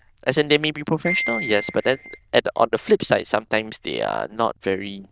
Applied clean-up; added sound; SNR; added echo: neural diffusion model UNIVERSE++.